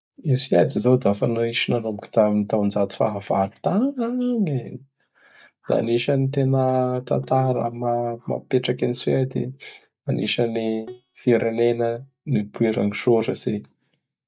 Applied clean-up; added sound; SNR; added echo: neural mask model DeepFilterNet 3.